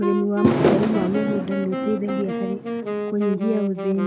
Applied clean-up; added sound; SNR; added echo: none; Wind instrument, woodwind instrument + Fireworks; 0 dB; none.